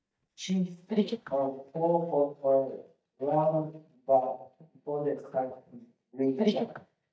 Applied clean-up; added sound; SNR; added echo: neural mask model DeepFilterNet 3.